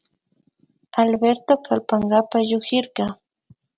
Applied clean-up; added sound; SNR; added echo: none; none; none; none.